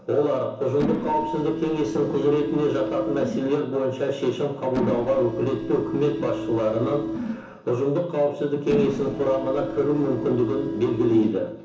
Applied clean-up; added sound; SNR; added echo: none; Mechanisms; 8 dB; reverberation time 0.7 s.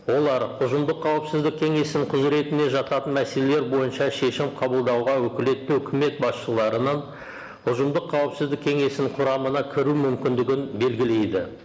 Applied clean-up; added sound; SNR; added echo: none; none; none; none.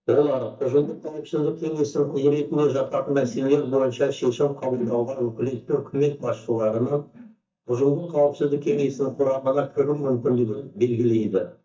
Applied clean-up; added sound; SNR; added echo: neural mask model DeepFilterNet 3.